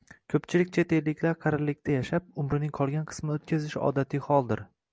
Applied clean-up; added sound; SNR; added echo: none; none; none; none.